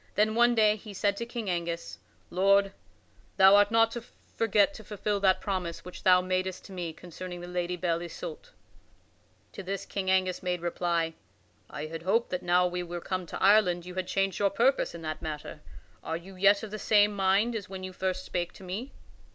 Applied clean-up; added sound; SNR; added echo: none; none; none; none.